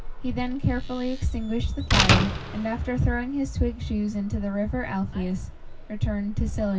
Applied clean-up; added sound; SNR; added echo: none; Slam; 3 dB; reverberation time 0.4 s.